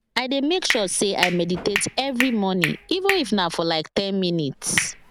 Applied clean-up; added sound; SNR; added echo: none; Hands; 7 dB; none.